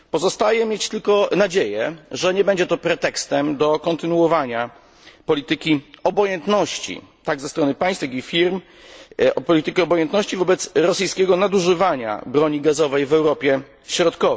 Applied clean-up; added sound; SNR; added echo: none; none; none; none.